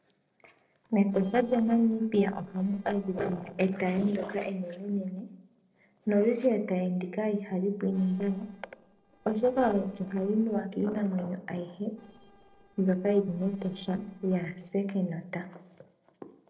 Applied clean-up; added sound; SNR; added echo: neural separator model SepFormer DNS4.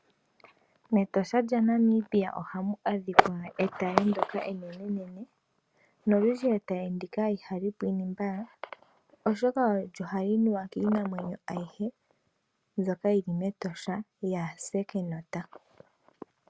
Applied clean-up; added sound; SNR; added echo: none; none; none; none.